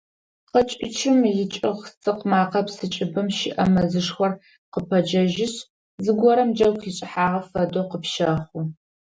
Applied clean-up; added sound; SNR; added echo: none; none; none; none.